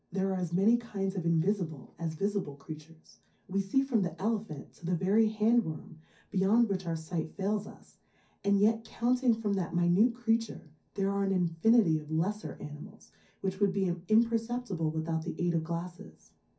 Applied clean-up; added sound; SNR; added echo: none; none; none; reverberation time 0.3 s.